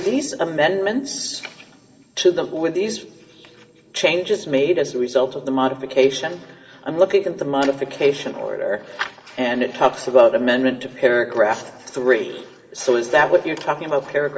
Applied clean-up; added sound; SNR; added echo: none; none; none; reverberation time 2.8 s.